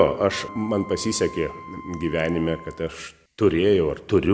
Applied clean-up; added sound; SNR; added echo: none; Wind instrument, woodwind instrument; 18 dB; none.